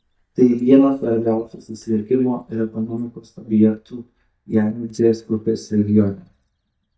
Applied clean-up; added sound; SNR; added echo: neural mask model DeepFilterNet 3.